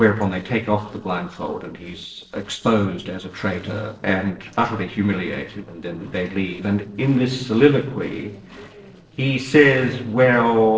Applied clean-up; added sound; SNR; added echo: neural separator model SepFormer DNS4.